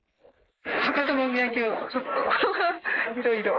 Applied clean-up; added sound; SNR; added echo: neural mask model Resemble Enhance denoiser.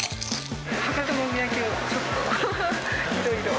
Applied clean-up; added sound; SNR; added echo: none; Chewing, mastication; 14 dB; none.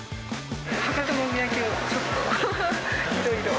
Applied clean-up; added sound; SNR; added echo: none; none; none; none.